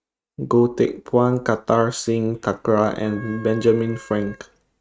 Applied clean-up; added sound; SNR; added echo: neural mask model RNNoise.